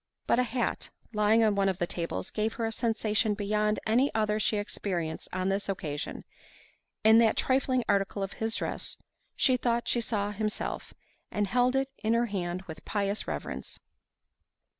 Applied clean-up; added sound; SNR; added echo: none; none; none; none.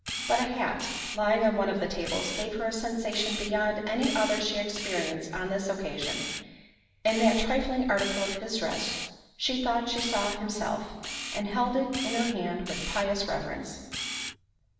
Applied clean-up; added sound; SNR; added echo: none; Camera; 9 dB; reverberation time 1.1 s.